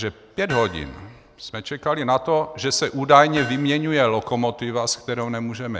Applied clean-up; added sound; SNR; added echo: none; Hammer; 16 dB; none.